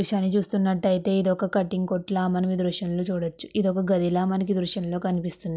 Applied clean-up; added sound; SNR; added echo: none; none; none; none.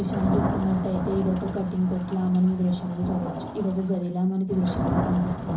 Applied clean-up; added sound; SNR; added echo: none; Thunder / Rain; 5 dB; reverberation time 0.5 s.